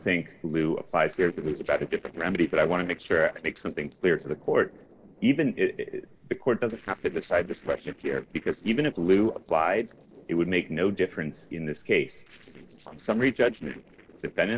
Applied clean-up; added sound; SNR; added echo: neural separator model SepFormer DNS4.